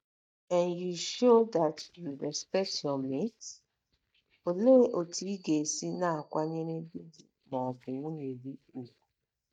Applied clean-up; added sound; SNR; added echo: neural mask model DeepFilterNet 3.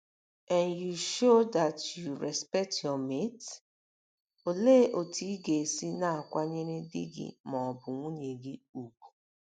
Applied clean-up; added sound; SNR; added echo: none; none; none; none.